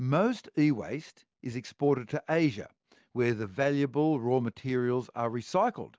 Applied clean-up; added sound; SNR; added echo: none; none; none; none.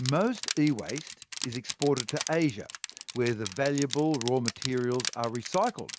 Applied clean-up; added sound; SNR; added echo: none; Crushing; 9 dB; none.